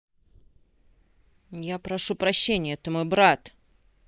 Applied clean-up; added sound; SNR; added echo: neural mask model Resemble Enhance denoiser.